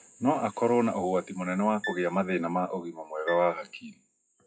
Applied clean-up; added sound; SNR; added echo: classical method WPE with log-MMSE.